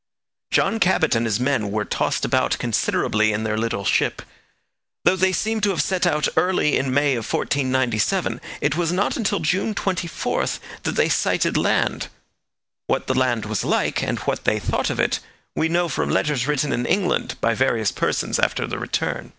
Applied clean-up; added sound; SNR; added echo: none; none; none; none.